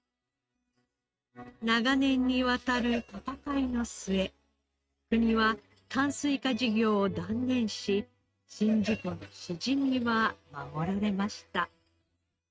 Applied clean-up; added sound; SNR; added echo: neural mask model RNNoise.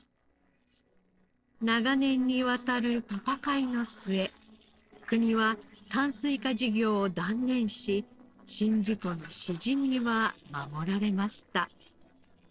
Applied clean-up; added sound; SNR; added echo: neural separator model SepFormer DNS4.